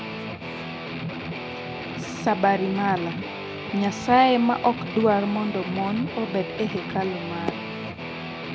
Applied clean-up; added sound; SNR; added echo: none; Guitar; 7 dB; none.